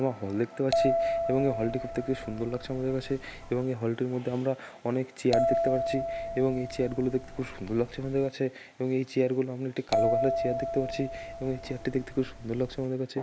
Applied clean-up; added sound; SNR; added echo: none; Bell; 1 dB; none.